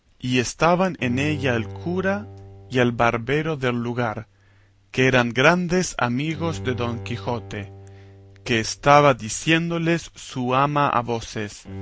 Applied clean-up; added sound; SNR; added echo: none; Bowed string instrument; 17 dB; none.